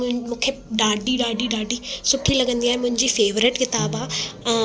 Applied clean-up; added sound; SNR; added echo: none; Piano; 9 dB; none.